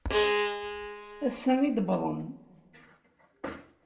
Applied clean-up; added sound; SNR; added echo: none; Bowed string instrument; 0 dB; reverberation time 0.6 s.